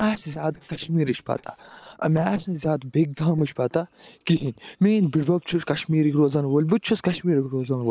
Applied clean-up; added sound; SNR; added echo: neural separator model SepFormer DNS4.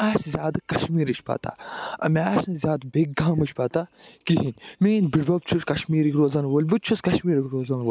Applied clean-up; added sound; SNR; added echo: none; none; none; none.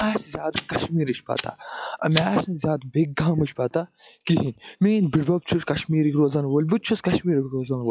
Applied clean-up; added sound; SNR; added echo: classical method log-MMSE.